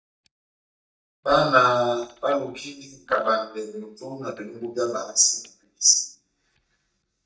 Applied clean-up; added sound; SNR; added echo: neural mask model DeepFilterNet 3.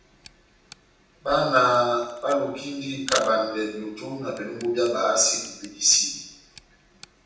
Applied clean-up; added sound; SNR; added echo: none; Camera; 16 dB; reverberation time 0.8 s.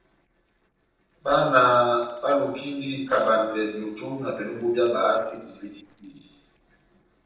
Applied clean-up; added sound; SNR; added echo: neural separator model SepFormer DNS4.